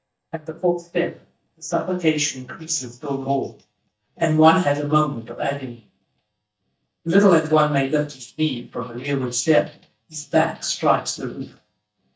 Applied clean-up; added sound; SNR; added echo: neural mask model DeepFilterNet 3.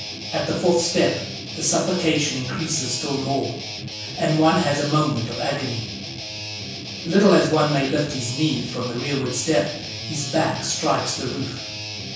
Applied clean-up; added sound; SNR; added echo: none; Guitar; 9 dB; reverberation time 0.7 s.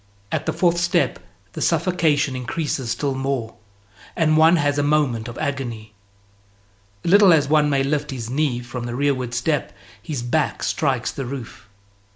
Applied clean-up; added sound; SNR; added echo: none; none; none; none.